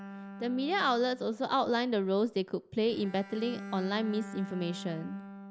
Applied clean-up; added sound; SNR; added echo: none; Bowed string instrument; 14 dB; none.